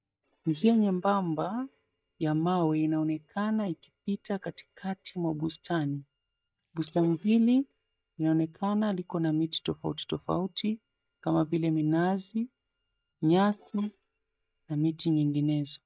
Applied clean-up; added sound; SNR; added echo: neural mask model DeepFilterNet 3.